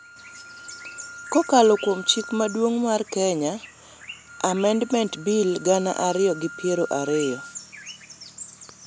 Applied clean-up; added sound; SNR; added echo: none; Wind instrument, woodwind instrument; 18 dB; none.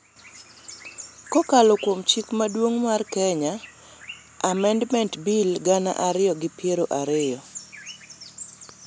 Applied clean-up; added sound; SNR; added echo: none; none; none; none.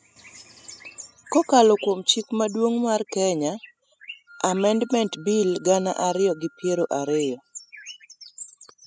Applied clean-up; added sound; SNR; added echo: classical method spectral subtraction.